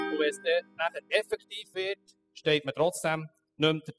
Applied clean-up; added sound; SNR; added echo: classical method spectral subtraction.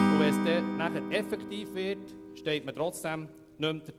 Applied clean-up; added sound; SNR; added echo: none; Acoustic guitar / Strum; -1 dB; none.